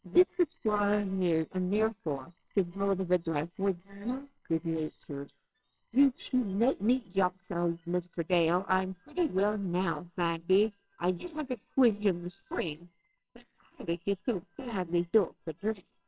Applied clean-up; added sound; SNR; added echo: neural separator model SepFormer WHAMR!.